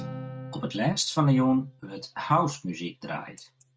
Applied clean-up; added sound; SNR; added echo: neural mask model RNNoise.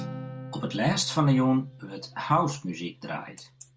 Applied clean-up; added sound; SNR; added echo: none; Acoustic guitar; 15 dB; none.